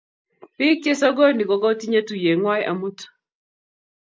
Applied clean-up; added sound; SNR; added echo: none; none; none; none.